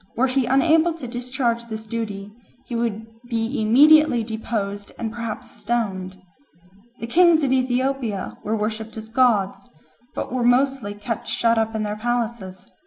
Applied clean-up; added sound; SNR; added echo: none; none; none; none.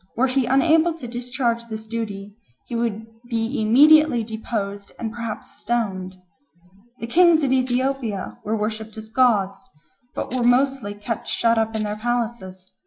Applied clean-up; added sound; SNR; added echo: classical method log-MMSE.